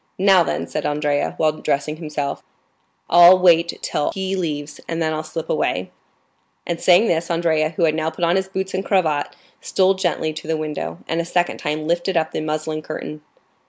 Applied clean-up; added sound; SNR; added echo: none; none; none; none.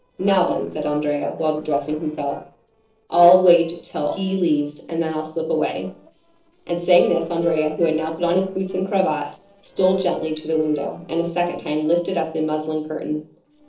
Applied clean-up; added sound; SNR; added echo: neural separator model SepFormer DNS4.